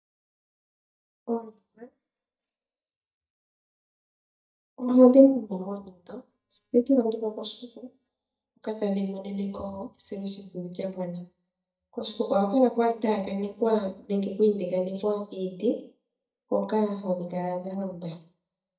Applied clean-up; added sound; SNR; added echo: neural mask model DeepFilterNet 3.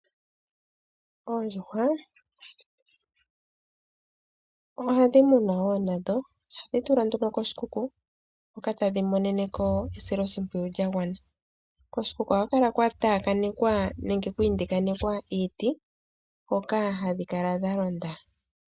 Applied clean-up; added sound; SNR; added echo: none; none; none; none.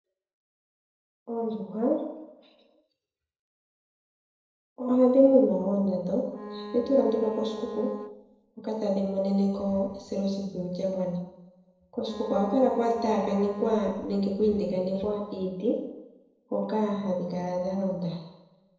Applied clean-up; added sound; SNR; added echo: neural separator model SepFormer DNS4.